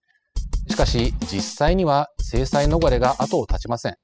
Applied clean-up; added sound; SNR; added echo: classical method spectral subtraction.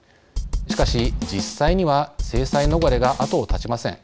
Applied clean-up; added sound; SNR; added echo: none; Drum / Drum kit; 2 dB; none.